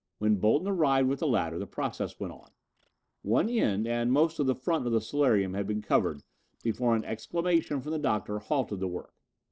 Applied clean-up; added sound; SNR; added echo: neural separator model SepFormer DNS4.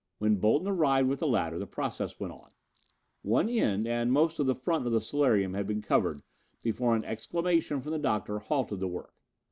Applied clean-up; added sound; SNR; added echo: none; Cricket; 10 dB; none.